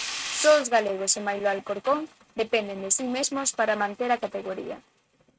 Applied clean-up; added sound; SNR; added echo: neural mask model RNNoise.